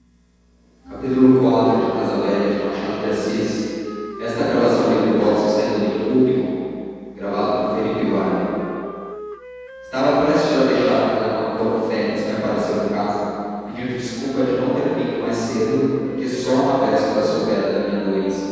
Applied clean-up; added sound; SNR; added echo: none; Wind instrument, woodwind instrument; 16 dB; reverberation time 2.1 s.